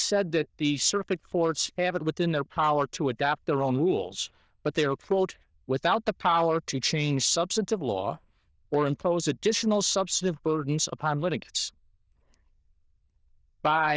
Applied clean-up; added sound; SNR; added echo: neural diffusion model UNIVERSE++.